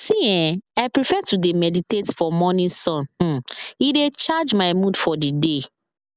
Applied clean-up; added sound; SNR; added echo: none; none; none; none.